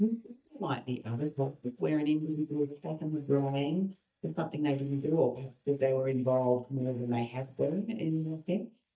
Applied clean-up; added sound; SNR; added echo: neural mask model DeepFilterNet 3.